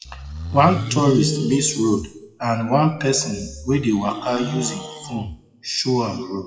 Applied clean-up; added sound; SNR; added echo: classical method WPE with log-MMSE.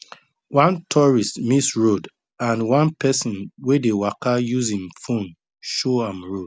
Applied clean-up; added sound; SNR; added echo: none; none; none; none.